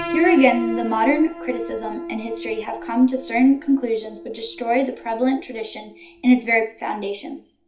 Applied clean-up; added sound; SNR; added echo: none; Piano; 10 dB; reverberation time 0.4 s.